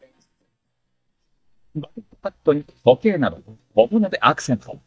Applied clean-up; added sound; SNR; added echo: neural mask model DeepFilterNet 3.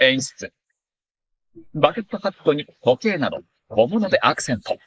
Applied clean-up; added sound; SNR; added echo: neural mask model Resemble Enhance denoiser.